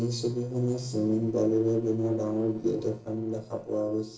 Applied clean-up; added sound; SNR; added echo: neural separator model SepFormer DNS4.